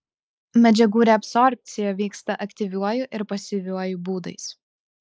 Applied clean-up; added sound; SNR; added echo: neural mask model Resemble Enhance denoiser.